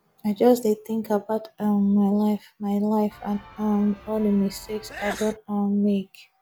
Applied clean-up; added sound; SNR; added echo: none; Sneeze / Church bell; 16 dB; none.